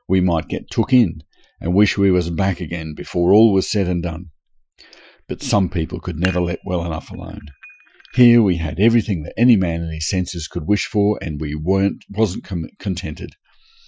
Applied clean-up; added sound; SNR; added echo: classical method Wiener filter.